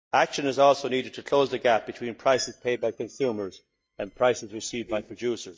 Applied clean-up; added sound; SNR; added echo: neural mask model DeepFilterNet 3.